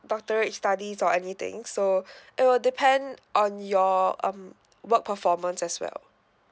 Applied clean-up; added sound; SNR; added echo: none; none; none; none.